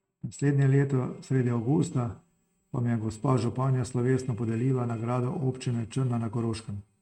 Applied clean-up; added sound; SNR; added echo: neural mask model RNNoise.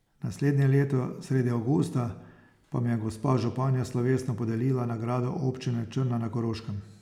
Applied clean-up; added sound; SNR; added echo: none; none; none; none.